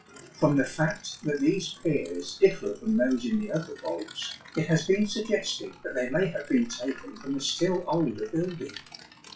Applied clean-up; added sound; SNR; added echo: classical method WPE with log-MMSE.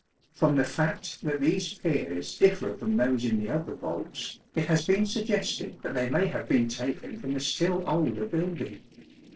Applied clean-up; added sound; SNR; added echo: neural separator model SepFormer DNS4.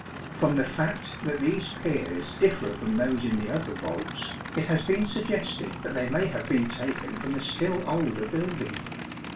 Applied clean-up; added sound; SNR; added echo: none; Idling / Aircraft; 9 dB; reverberation time 0.2 s.